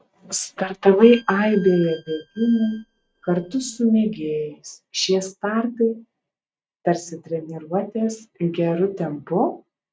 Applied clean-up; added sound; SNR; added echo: neural mask model RNNoise.